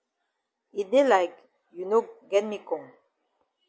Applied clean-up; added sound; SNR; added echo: none; none; none; none.